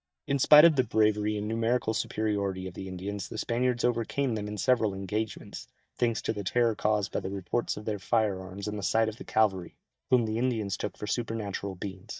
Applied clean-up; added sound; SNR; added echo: neural mask model DeepFilterNet 3.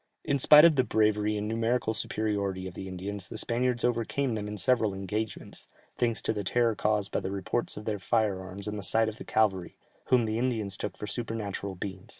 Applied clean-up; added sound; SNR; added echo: none; none; none; none.